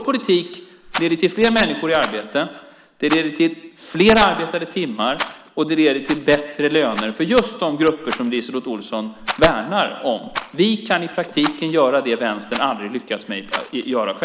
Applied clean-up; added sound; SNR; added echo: none; Rattle; 14 dB; none.